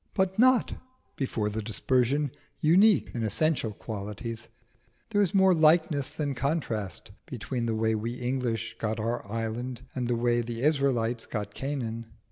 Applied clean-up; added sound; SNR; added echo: none; none; none; none.